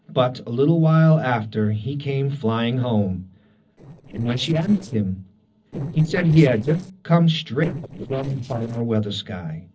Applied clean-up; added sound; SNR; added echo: neural separator model SepFormer DNS4.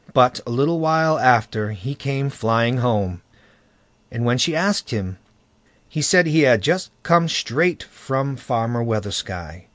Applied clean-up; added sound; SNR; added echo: none; none; none; none.